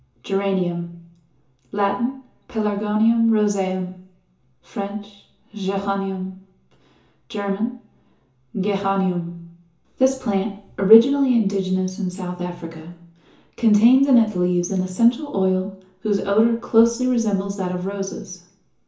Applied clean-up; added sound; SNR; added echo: none; none; none; reverberation time 0.7 s.